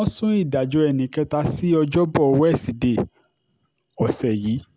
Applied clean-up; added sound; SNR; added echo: none; none; none; none.